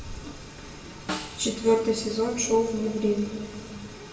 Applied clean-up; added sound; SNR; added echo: none; Snare drum; 14 dB; reverberation time 1.9 s.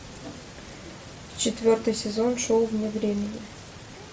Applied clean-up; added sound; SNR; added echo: none; none; none; none.